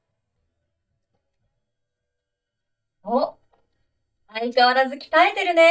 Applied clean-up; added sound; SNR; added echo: neural mask model DeepFilterNet 3.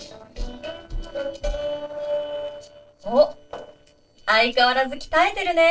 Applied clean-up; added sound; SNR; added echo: neural separator model SepFormer DNS4.